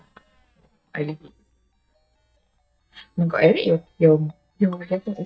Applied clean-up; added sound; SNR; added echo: neural mask model DeepFilterNet 3.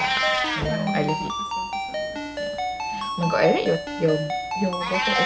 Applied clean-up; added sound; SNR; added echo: none; Ringtone + Meow; 0 dB; none.